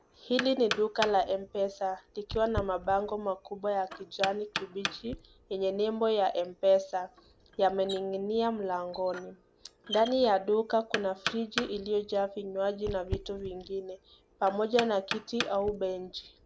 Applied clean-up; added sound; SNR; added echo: none; Knock; 11 dB; none.